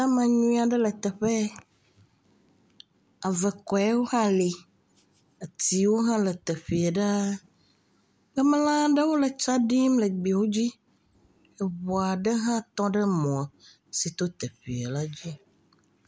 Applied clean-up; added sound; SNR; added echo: none; none; none; none.